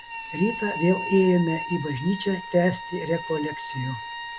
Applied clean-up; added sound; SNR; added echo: none; Bowed string instrument; 9 dB; none.